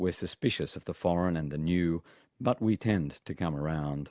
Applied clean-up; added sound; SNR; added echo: none; none; none; none.